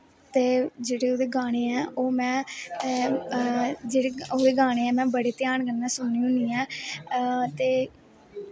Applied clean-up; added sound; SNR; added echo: none; none; none; none.